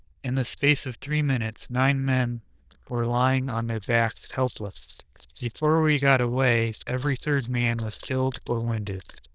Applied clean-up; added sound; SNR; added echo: neural diffusion model UNIVERSE++.